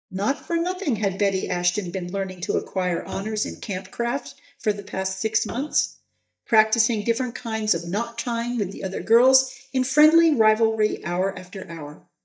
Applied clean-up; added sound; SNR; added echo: neural mask model DeepFilterNet 3.